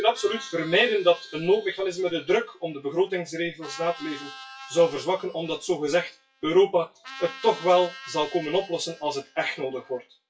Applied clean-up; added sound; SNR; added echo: classical method WPE with log-MMSE.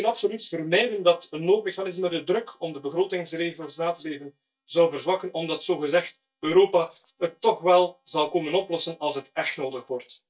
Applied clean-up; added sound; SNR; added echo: neural mask model DeepFilterNet 3.